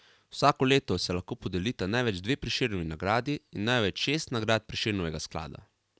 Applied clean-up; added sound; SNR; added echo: none; none; none; none.